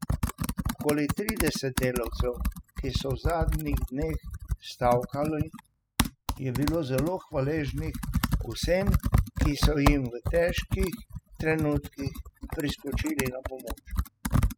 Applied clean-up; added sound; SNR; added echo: classical method spectral subtraction.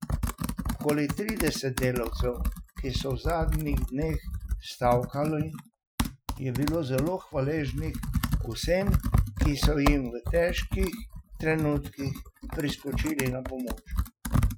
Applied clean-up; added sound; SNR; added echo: classical method Wiener filter.